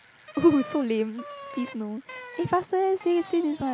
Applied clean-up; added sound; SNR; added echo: none; Bicycle; 16 dB; none.